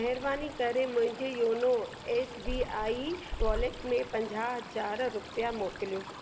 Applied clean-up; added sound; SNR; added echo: none; Stream; 8 dB; none.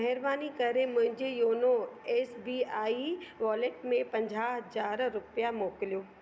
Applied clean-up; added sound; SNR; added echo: none; none; none; none.